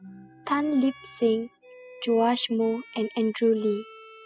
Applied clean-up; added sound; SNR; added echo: classical method spectral subtraction.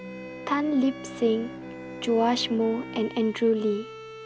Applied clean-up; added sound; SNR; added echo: none; Bowed string instrument + Bowed string instrument; 13 dB; none.